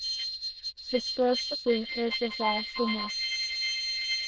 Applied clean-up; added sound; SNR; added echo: neural diffusion model UNIVERSE++.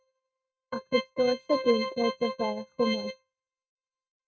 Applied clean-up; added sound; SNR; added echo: neural mask model RNNoise.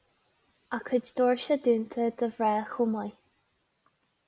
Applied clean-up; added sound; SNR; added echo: none; none; none; none.